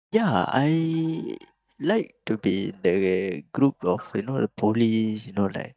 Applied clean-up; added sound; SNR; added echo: neural mask model DeepFilterNet 3.